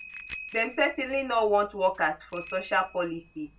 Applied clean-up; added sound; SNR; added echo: none; Bicycle bell; 17 dB; reverberation time 0.2 s.